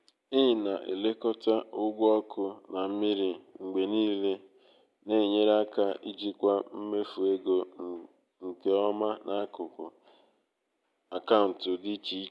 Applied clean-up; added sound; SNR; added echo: none; none; none; none.